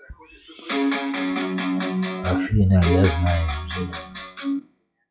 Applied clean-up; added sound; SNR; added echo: classical method log-MMSE.